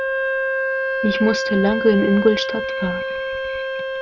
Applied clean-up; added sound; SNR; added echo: none; Wind instrument, woodwind instrument; 2 dB; none.